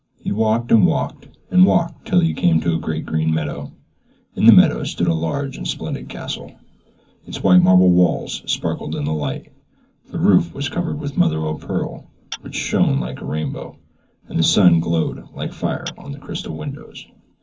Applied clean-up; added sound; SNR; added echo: none; Tap / Glass; 19 dB; reverberation time 0.3 s.